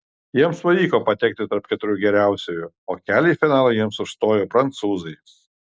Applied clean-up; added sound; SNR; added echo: none; none; none; none.